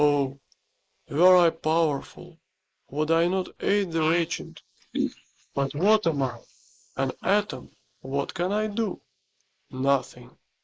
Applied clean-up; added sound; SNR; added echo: neural mask model Resemble Enhance denoiser.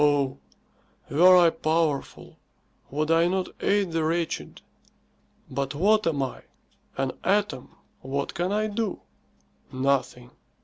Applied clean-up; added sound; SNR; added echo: none; none; none; none.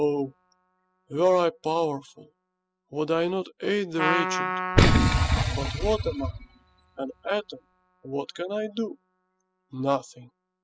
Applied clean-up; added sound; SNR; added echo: classical method spectral subtraction.